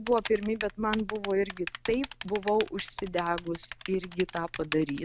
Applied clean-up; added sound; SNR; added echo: none; Typing; 11 dB; none.